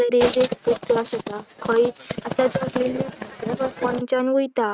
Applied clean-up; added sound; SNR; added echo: neural mask model RNNoise.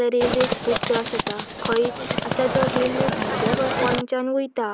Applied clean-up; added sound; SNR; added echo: none; Livestock, farm animals, working animals; 1 dB; none.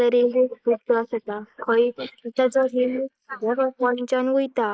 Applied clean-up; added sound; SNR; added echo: neural mask model Resemble Enhance denoiser.